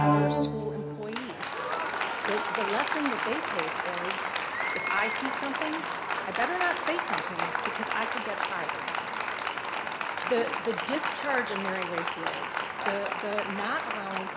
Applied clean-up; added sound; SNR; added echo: none; Applause; -4 dB; none.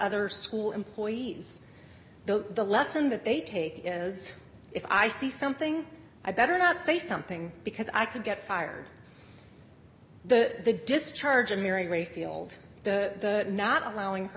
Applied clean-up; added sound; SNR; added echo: none; none; none; none.